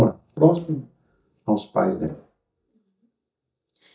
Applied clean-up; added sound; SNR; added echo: neural mask model DeepFilterNet 3.